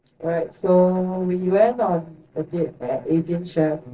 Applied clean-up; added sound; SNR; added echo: neural separator model SepFormer DNS4.